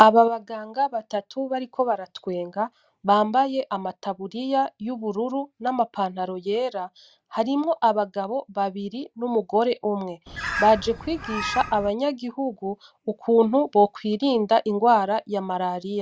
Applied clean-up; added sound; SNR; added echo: none; Bird; 8 dB; none.